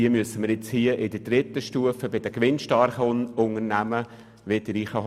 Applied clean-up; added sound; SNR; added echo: none; Bass guitar; 20 dB; none.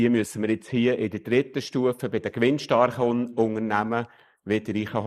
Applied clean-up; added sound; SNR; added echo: neural mask model Resemble Enhance denoiser.